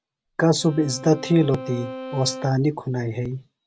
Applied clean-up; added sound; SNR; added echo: none; Bowed string instrument; 14 dB; none.